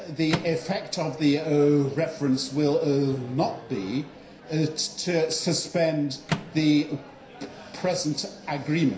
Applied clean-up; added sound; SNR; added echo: none; Microwave oven; 14 dB; reverberation time 0.5 s.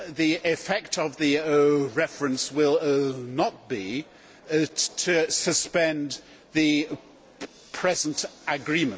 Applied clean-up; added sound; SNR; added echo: none; none; none; none.